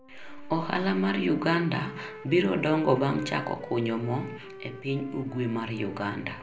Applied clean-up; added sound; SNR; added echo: none; Wind instrument, woodwind instrument; 17 dB; reverberation time 0.5 s.